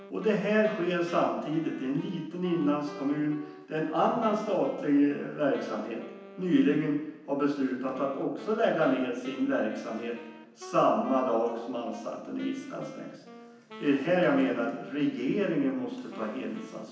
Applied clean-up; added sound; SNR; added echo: none; Wind instrument, woodwind instrument; 19 dB; reverberation time 0.9 s.